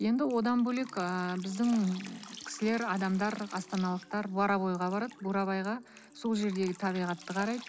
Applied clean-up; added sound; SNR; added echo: none; Drip; 20 dB; none.